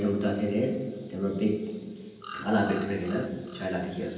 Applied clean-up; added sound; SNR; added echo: none; Bird vocalization, bird call, bird song; 16 dB; reverberation time 0.9 s.